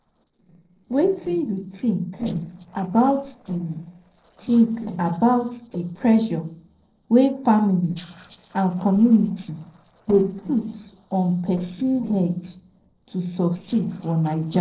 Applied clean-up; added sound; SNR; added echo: neural separator model SepFormer DNS4.